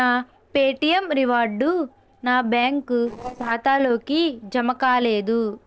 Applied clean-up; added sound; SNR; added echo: neural separator model SepFormer DNS4.